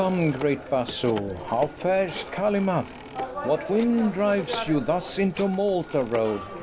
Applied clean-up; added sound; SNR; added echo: none; Telephone; 11 dB; none.